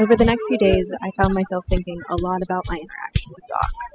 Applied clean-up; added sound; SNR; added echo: classical method spectral subtraction.